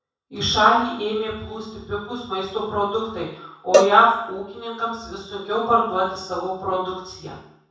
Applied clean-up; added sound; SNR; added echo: none; Cowbell; 1 dB; reverberation time 0.7 s.